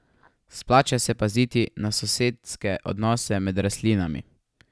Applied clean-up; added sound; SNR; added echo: none; none; none; none.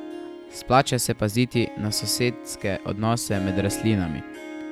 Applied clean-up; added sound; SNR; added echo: none; Harp; 12 dB; none.